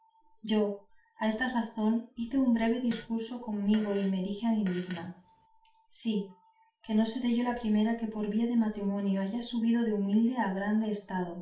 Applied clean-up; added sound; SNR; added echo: none; Fart; 19 dB; reverberation time 0.3 s.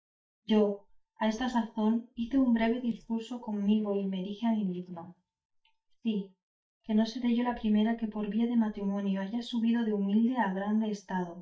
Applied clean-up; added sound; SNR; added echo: neural mask model DeepFilterNet 3.